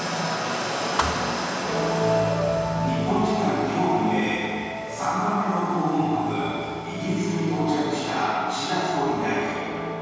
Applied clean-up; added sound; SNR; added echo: none; Thump, thud; 8 dB; reverberation time 2.2 s.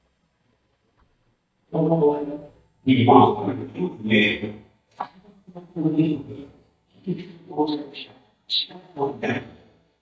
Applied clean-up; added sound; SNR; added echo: neural mask model DeepFilterNet 3.